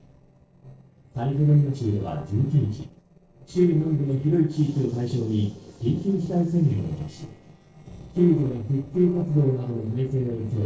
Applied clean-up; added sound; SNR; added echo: neural separator model SepFormer DNS4.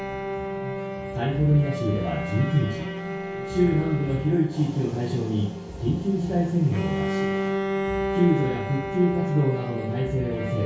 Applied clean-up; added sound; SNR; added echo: none; Bowed string instrument; 6 dB; reverberation time 0.6 s.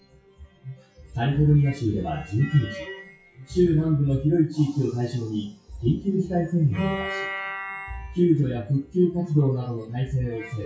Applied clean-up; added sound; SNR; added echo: classical method WPE with log-MMSE.